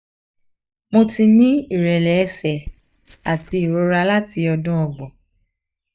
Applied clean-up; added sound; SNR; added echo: neural mask model DeepFilterNet 3.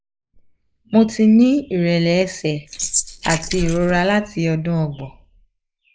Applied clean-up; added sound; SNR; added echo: neural mask model Resemble Enhance denoiser.